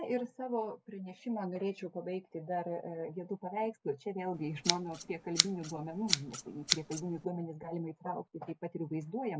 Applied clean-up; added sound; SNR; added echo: none; Scissors; -1 dB; none.